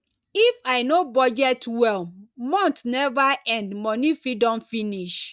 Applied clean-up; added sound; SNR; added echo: none; none; none; none.